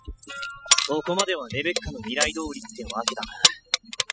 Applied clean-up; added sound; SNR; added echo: classical method spectral subtraction.